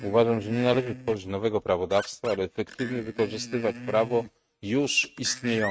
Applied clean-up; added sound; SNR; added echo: neural mask model RNNoise.